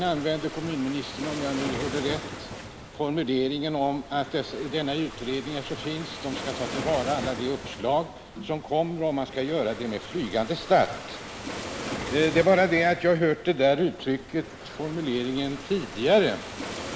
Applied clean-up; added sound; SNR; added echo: none; Waves, surf; 11 dB; none.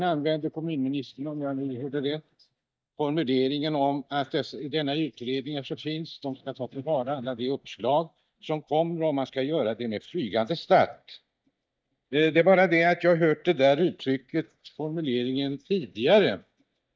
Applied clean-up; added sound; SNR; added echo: neural mask model DeepFilterNet 3.